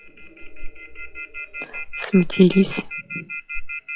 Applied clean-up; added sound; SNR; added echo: classical method log-MMSE.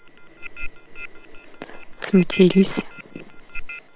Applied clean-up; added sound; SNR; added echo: neural separator model SepFormer WHAM!.